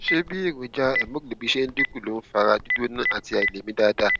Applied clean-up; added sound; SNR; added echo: none; Telephone; 5 dB; none.